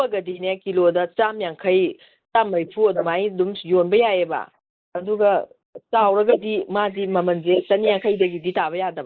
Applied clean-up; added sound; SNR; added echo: neural mask model Resemble Enhance denoiser.